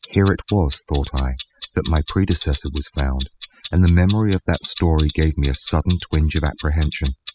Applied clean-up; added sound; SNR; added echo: classical method spectral subtraction.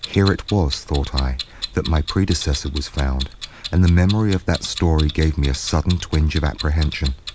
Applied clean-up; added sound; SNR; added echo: none; Clock; 14 dB; none.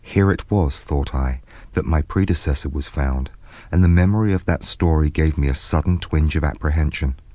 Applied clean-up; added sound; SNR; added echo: none; none; none; none.